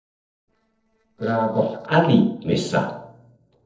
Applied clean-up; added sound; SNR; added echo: neural separator model SepFormer DNS4.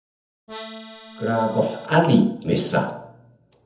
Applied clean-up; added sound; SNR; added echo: none; Accordion; 16 dB; reverberation time 0.7 s.